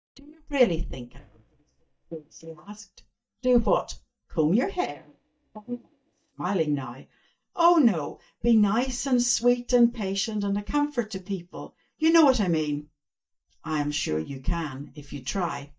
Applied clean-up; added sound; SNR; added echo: neural mask model DeepFilterNet 3.